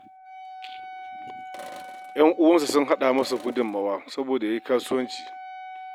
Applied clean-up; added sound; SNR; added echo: none; Sink (filling or washing) + Wind instrument, woodwind instrument; 16 dB; none.